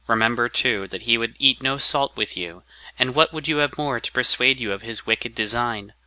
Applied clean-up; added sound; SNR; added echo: none; none; none; none.